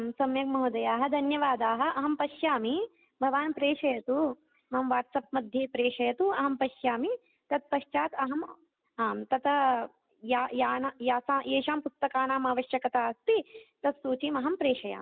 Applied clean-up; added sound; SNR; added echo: none; none; none; none.